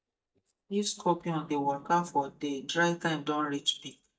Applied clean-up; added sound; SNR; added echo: neural mask model DeepFilterNet 3.